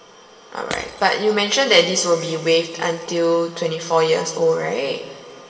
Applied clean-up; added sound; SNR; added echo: none; Shatter / Crushing; 19 dB; reverberation time 2.6 s.